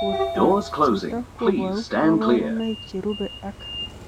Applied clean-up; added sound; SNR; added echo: none; Sliding door; -5 dB; none.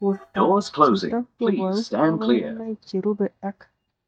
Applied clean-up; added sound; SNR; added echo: neural mask model DeepFilterNet 3.